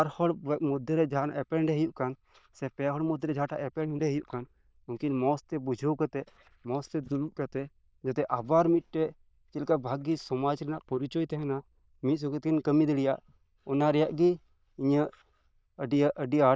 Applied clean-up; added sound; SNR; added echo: neural diffusion model UNIVERSE++.